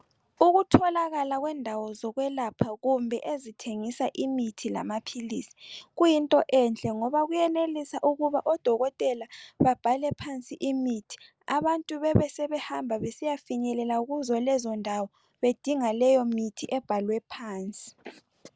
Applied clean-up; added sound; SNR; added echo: none; none; none; none.